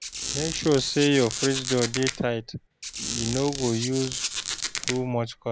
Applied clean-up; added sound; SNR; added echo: none; Squeak; 6 dB; none.